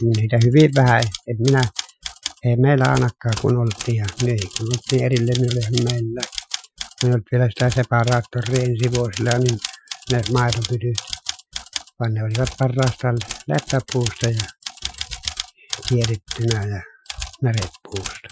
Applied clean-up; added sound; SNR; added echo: classical method Wiener filter.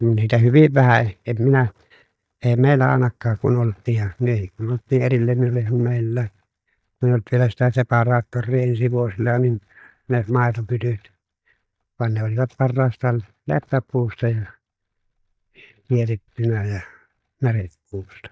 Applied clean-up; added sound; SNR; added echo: neural mask model DeepFilterNet 3.